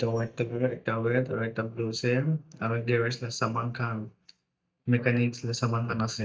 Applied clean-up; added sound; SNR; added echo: neural mask model DeepFilterNet 3.